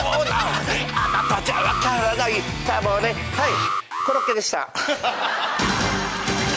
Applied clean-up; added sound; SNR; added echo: none; Alarm; 4 dB; none.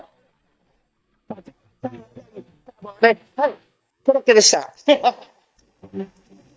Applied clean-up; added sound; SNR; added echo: neural mask model DeepFilterNet 3.